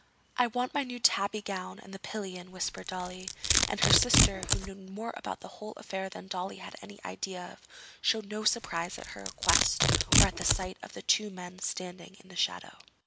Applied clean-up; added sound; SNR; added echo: none; Domestic sounds, home sounds; -1 dB; none.